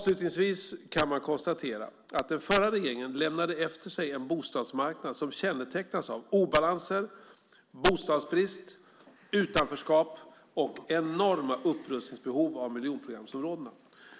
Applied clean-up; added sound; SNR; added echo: none; none; none; none.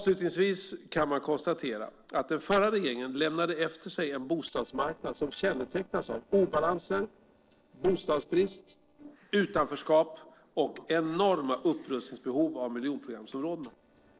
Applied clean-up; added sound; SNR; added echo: neural separator model SepFormer DNS4.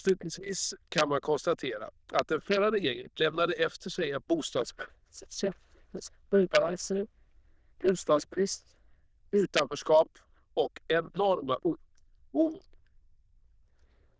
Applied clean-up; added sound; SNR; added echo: neural diffusion model UNIVERSE++.